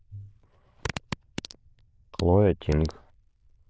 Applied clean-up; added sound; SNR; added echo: neural diffusion model UNIVERSE++.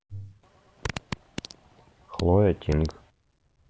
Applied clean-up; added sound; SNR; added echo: none; Fart; 11 dB; none.